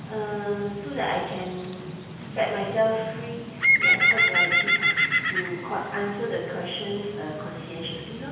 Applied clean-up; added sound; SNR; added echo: none; Bird; -4 dB; reverberation time 1.2 s.